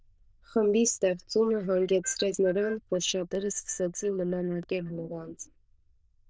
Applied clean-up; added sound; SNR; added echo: neural diffusion model UNIVERSE++.